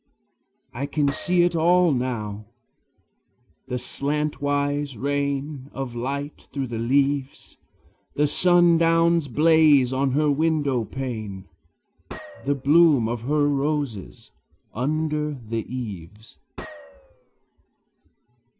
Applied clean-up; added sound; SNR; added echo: none; Gunshot, gunfire; 18 dB; none.